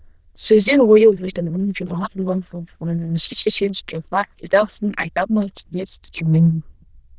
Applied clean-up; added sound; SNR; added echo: neural diffusion model UNIVERSE++.